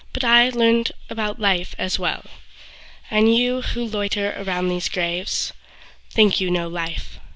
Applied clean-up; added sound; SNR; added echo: none; none; none; none.